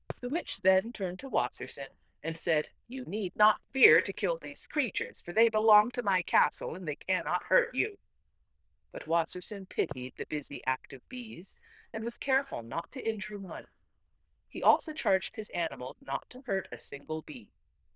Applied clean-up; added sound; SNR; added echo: neural diffusion model UNIVERSE++.